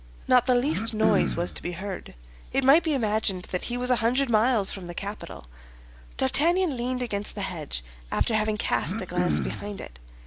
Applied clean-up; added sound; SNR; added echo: none; Cough; 4 dB; none.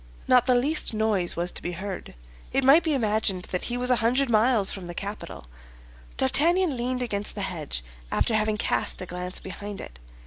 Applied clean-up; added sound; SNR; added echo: none; none; none; none.